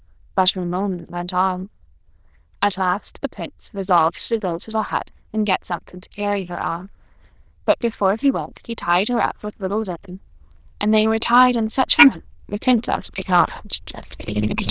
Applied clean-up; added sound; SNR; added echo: neural diffusion model UNIVERSE++.